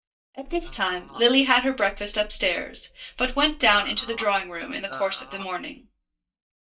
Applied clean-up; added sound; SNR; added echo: neural mask model DeepFilterNet 3.